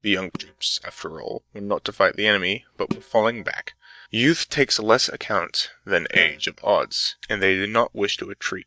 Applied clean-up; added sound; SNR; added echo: neural mask model DeepFilterNet 3.